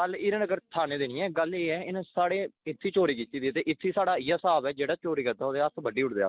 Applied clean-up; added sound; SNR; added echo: none; none; none; none.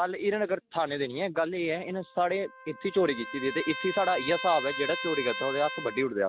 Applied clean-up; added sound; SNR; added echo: none; Trumpet; 10 dB; none.